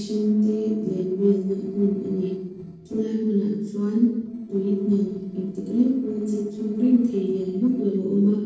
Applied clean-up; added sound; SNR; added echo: neural separator model SepFormer DNS4.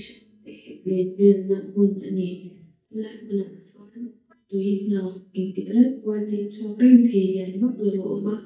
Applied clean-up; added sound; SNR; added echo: neural mask model DeepFilterNet 3.